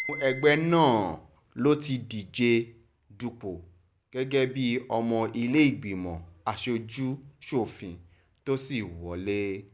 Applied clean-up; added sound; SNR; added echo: none; Bicycle bell; 12 dB; none.